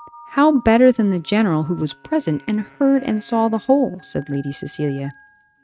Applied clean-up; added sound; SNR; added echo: neural mask model RNNoise.